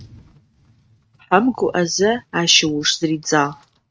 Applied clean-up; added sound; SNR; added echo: neural mask model RNNoise.